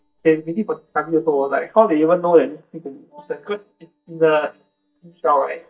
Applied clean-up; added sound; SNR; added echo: neural mask model DeepFilterNet 3.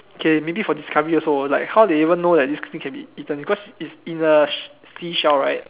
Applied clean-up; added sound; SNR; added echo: none; none; none; none.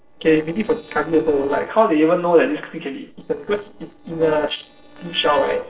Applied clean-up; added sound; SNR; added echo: neural separator model SepFormer DNS4.